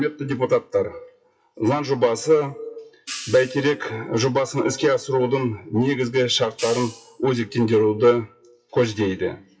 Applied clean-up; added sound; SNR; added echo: classical method WPE with log-MMSE.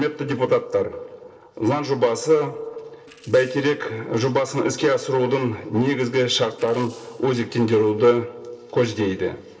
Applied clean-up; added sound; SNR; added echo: neural separator model SepFormer DNS4.